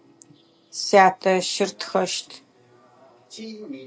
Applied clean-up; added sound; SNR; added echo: none; none; none; none.